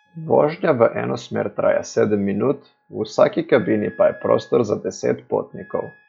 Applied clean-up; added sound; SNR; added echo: classical method log-MMSE.